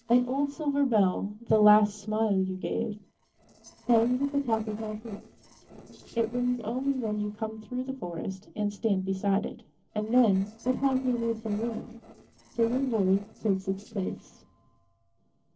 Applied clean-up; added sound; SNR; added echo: neural separator model SepFormer DNS4.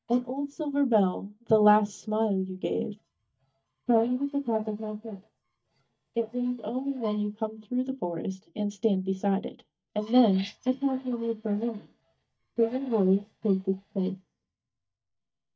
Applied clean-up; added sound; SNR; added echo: neural mask model DeepFilterNet 3.